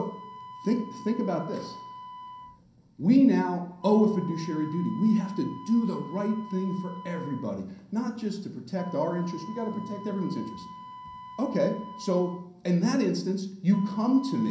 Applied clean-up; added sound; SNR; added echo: none; Wind instrument, woodwind instrument; 16 dB; reverberation time 0.6 s.